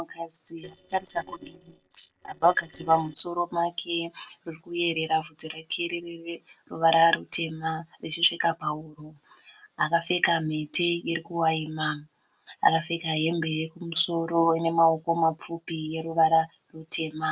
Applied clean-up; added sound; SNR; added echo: neural separator model SepFormer DNS4.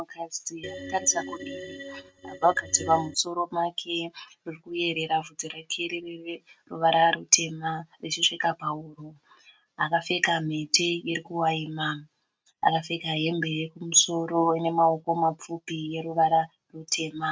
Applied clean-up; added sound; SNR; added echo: neural mask model RNNoise.